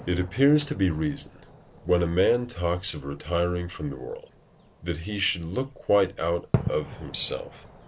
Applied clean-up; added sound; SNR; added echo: none; Fireworks; 12 dB; none.